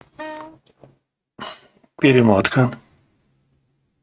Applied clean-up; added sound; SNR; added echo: neural mask model RNNoise.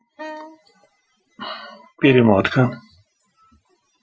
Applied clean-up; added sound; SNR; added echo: classical method Wiener filter.